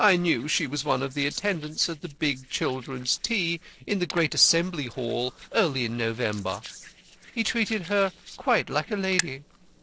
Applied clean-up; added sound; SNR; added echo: neural separator model SepFormer DNS4.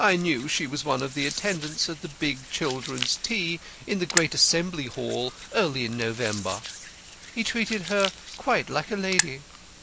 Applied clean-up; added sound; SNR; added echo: none; Hands; 8 dB; none.